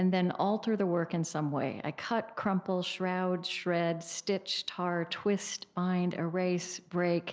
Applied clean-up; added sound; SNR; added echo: none; none; none; none.